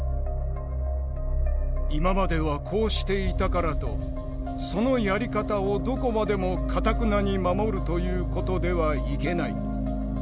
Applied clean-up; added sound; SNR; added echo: none; none; none; none.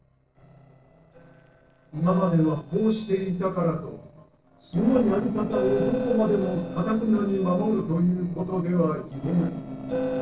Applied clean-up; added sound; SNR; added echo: neural separator model SepFormer DNS4.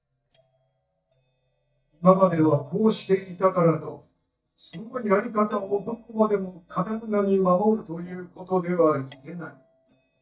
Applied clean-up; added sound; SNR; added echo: neural mask model DeepFilterNet 3.